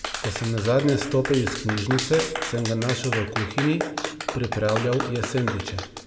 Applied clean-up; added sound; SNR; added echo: none; Clapping; 7 dB; reverberation time 0.6 s.